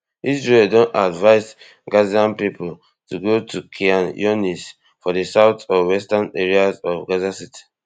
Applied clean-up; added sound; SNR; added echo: none; none; none; none.